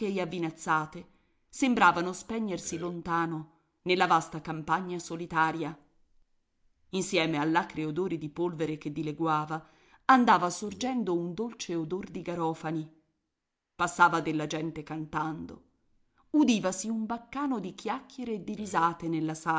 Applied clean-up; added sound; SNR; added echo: neural mask model Resemble Enhance denoiser.